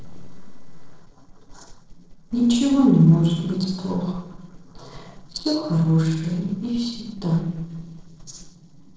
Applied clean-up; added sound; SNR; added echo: neural separator model SepFormer DNS4.